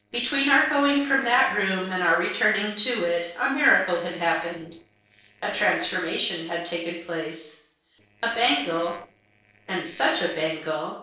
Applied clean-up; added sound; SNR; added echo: neural separator model SepFormer DNS4.